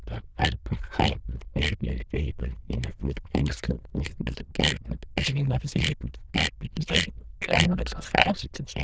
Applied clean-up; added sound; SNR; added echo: neural diffusion model UNIVERSE++.